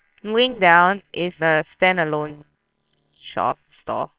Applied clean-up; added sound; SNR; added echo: neural separator model SepFormer WHAMR!.